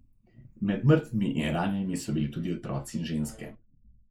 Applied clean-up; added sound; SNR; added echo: neural mask model Resemble Enhance denoiser.